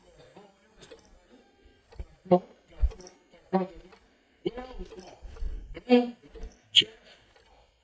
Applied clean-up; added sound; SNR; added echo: neural mask model DeepFilterNet 3.